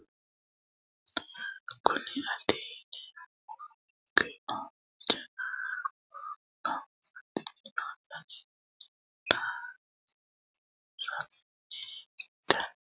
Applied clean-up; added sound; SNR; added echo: none; none; none; none.